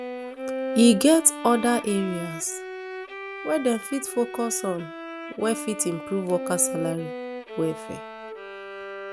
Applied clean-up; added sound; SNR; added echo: none; Bowed string instrument; 9 dB; none.